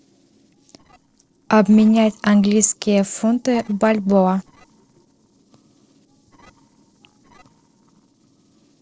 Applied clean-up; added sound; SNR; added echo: neural separator model SepFormer DNS4.